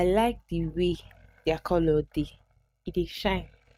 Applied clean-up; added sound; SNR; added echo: neural mask model RNNoise.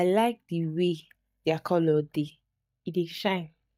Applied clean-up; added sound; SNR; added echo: neural mask model DeepFilterNet 3.